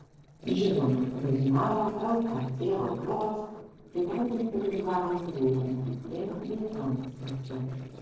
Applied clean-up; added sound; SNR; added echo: neural separator model SepFormer DNS4.